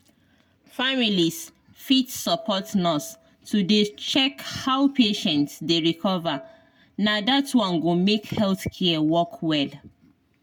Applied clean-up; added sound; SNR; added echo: none; none; none; none.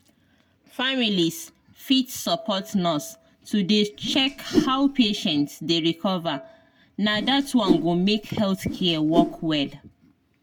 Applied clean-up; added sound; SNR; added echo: none; Whoosh, swoosh, swish; 3 dB; none.